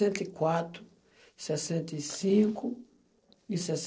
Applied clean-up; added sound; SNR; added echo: neural separator model SepFormer DNS4.